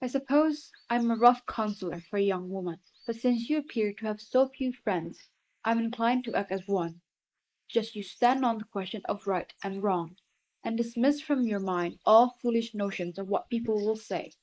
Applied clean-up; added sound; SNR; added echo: neural mask model Resemble Enhance denoiser.